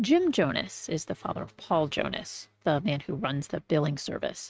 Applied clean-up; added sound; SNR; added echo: neural mask model RNNoise.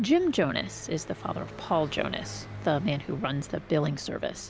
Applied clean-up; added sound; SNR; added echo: none; Car passing by; 15 dB; none.